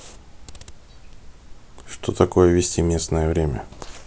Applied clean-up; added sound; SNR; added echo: none; none; none; none.